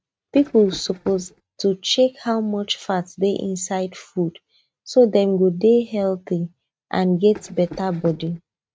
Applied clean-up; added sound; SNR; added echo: neural mask model RNNoise.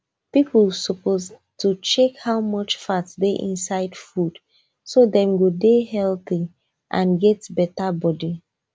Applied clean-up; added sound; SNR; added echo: none; none; none; none.